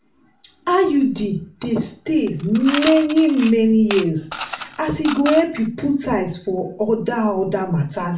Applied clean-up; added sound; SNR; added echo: none; Coin (dropping) / Mechanisms; 11 dB; reverberation time 0.4 s.